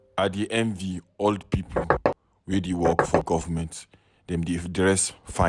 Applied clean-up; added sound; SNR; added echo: none; Knock; -3 dB; none.